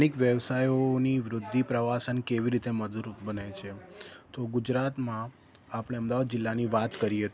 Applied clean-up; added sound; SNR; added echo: none; none; none; none.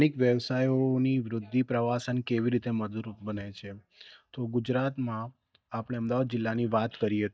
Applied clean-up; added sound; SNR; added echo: neural mask model DeepFilterNet 3.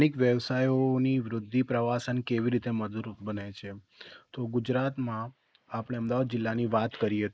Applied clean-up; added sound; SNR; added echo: neural mask model Resemble Enhance denoiser.